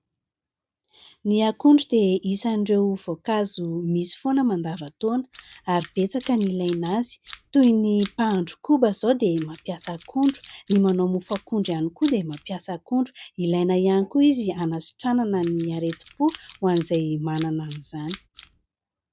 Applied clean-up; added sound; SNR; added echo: none; Tools; 18 dB; none.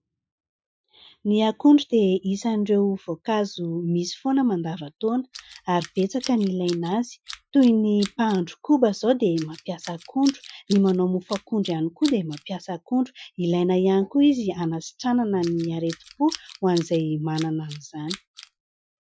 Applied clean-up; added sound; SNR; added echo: classical method Wiener filter.